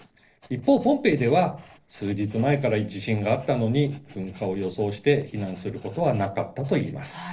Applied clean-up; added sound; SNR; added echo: neural separator model SepFormer DNS4.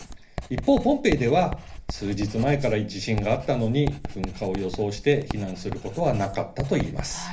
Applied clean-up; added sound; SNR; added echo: none; Writing; 10 dB; reverberation time 0.3 s.